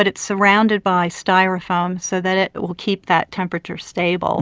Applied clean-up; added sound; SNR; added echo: none; none; none; none.